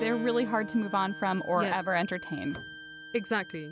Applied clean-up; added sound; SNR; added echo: none; Wind instrument, woodwind instrument + Keyboard (musical); 12 dB; none.